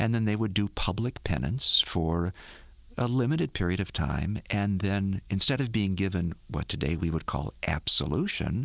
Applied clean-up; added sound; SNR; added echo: none; none; none; none.